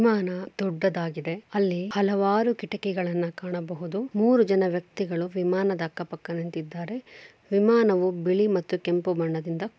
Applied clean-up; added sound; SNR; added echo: none; none; none; none.